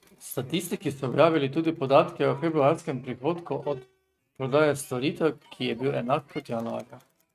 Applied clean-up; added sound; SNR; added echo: neural mask model RNNoise.